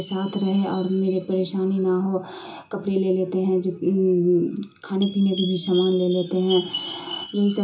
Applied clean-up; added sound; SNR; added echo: none; Chime; 9 dB; reverberation time 0.2 s.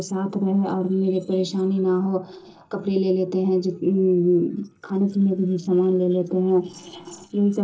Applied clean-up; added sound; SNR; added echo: neural separator model SepFormer DNS4.